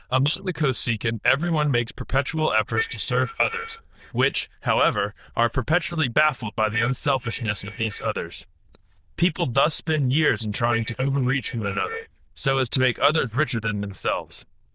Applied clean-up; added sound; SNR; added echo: neural diffusion model UNIVERSE++.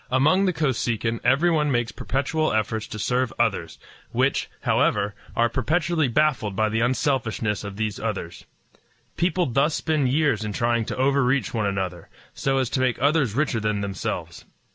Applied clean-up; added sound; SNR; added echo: none; none; none; none.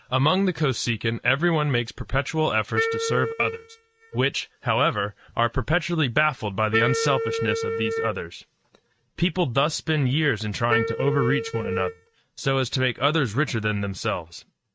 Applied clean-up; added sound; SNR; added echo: neural mask model RNNoise.